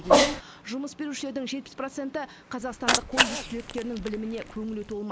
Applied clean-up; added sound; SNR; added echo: none; Cat; -4 dB; none.